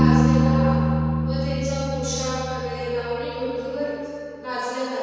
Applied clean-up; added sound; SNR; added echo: none; Bass guitar; -4 dB; reverberation time 2.1 s.